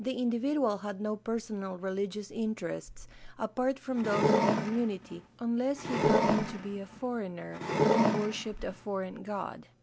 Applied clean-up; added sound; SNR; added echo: none; Wood; -3 dB; none.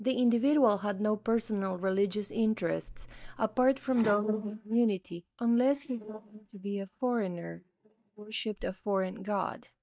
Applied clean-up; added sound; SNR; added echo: neural mask model DeepFilterNet 3.